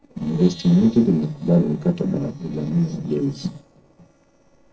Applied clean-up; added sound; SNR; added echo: neural separator model SepFormer DNS4.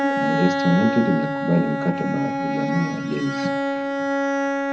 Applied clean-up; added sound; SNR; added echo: none; Bowed string instrument; 0 dB; reverberation time 0.4 s.